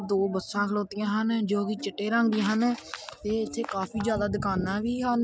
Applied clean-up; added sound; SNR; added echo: none; none; none; none.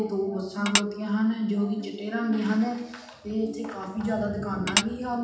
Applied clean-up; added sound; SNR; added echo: none; Tap / Dishes, pots, and pans; -2 dB; reverberation time 0.8 s.